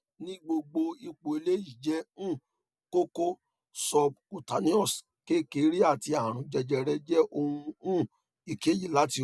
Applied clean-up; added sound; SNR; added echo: none; none; none; none.